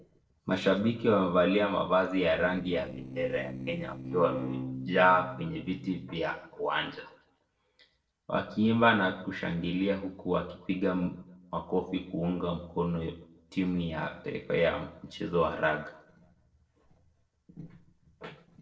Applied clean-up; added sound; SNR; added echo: neural separator model SepFormer DNS4.